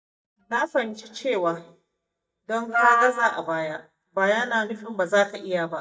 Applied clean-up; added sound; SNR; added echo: neural mask model DeepFilterNet 3.